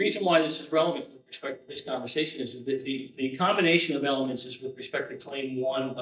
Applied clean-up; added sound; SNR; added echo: neural mask model DeepFilterNet 3.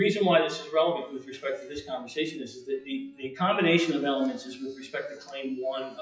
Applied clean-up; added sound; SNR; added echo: classical method WPE with log-MMSE.